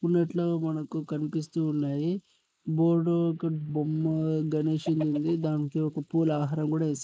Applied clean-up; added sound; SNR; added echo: neural mask model Resemble Enhance denoiser.